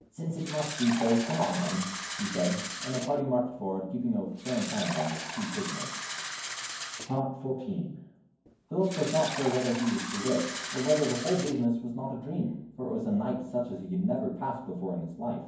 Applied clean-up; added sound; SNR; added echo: none; Fill (with liquid); 7 dB; reverberation time 0.9 s.